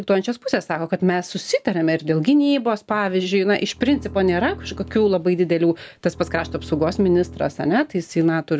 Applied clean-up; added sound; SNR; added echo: none; Bowed string instrument; 17 dB; none.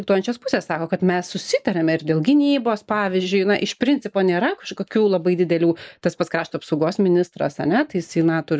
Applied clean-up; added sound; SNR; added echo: neural mask model Resemble Enhance denoiser.